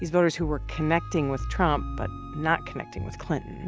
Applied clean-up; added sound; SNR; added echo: none; Wind instrument, woodwind instrument; 18 dB; none.